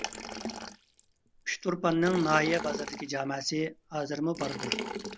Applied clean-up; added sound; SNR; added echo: none; Liquid; 8 dB; none.